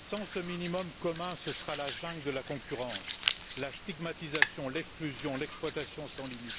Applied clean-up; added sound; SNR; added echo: none; Hands; -2 dB; none.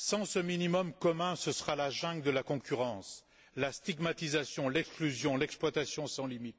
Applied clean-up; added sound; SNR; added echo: none; none; none; none.